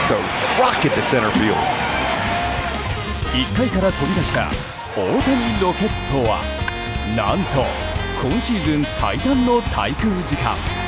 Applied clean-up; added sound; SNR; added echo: none; none; none; none.